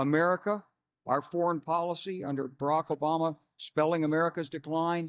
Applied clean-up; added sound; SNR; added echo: neural mask model DeepFilterNet 3.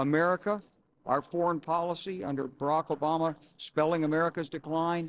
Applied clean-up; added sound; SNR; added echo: neural separator model SepFormer DNS4.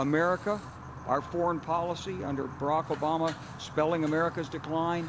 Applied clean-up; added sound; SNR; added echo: none; Fire; 12 dB; none.